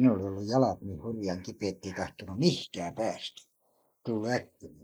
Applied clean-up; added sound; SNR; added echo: neural mask model Resemble Enhance denoiser.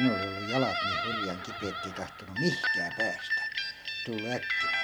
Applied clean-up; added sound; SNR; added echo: none; Guitar; -1 dB; none.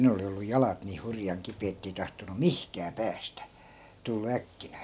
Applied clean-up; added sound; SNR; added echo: none; none; none; none.